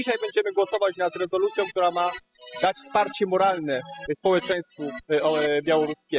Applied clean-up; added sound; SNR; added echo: classical method spectral subtraction.